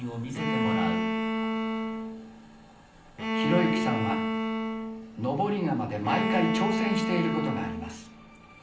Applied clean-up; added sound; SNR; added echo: none; Bowed string instrument; -2 dB; reverberation time 0.6 s.